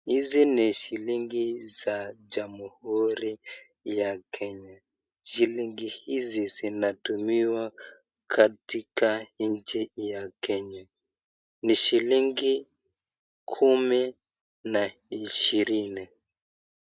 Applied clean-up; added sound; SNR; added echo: none; none; none; none.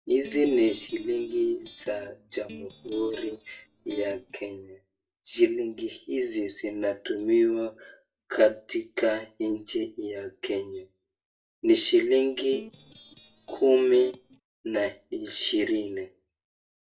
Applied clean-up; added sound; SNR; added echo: neural separator model SepFormer DNS4.